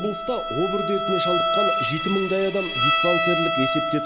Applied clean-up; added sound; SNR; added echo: none; Bowed string instrument; -2 dB; none.